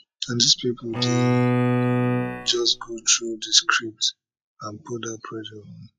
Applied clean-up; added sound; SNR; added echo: classical method log-MMSE.